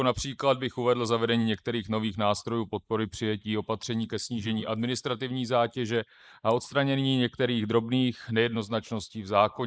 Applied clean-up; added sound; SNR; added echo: neural mask model Resemble Enhance denoiser.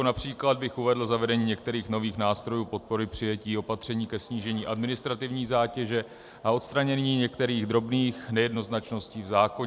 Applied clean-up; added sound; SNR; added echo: none; none; none; none.